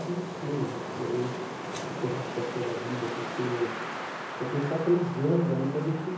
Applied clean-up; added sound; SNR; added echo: none; Wind; 6 dB; reverberation time 0.7 s.